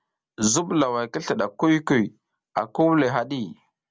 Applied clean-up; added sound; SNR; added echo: none; none; none; none.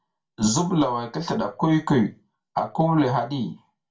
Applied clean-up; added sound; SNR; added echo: none; none; none; reverberation time 0.2 s.